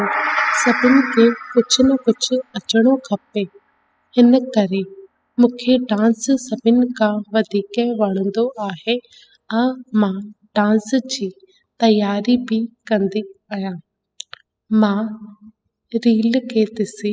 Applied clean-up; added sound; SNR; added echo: classical method spectral subtraction.